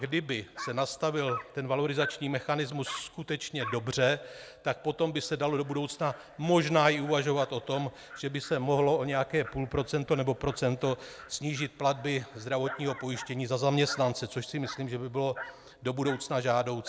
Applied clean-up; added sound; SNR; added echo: none; Dog; 17 dB; none.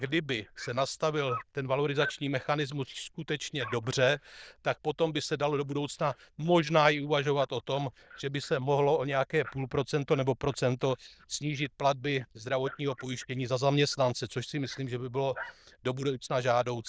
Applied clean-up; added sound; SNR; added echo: neural diffusion model UNIVERSE++.